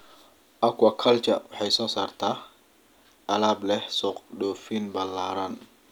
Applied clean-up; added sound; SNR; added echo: none; none; none; none.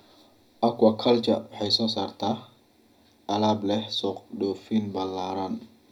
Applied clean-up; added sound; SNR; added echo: none; none; none; reverberation time 0.4 s.